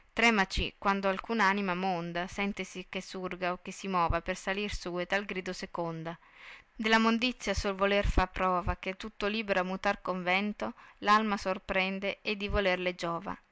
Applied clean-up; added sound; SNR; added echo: none; none; none; none.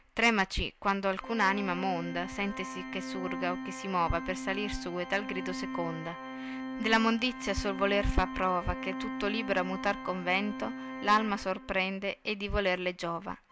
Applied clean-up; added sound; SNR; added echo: none; Organ; 9 dB; none.